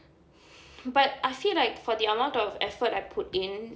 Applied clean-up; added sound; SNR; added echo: none; none; none; none.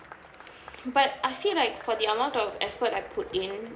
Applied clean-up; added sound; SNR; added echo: none; Applause / Crowd / Cheering; 16 dB; none.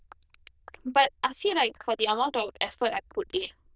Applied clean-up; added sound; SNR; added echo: neural diffusion model UNIVERSE++.